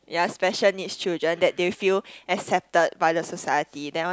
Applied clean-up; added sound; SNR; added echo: none; none; none; none.